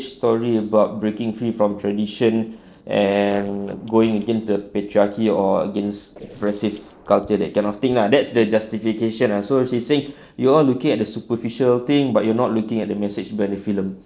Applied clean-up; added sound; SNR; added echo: neural separator model SepFormer DNS4.